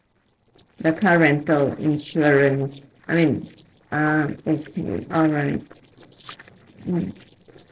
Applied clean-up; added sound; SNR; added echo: neural separator model SepFormer DNS4.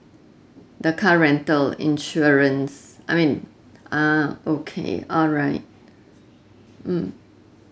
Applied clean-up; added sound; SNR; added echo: none; none; none; none.